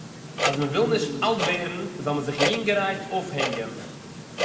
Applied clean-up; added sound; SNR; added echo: none; Clock; 3 dB; reverberation time 1.5 s.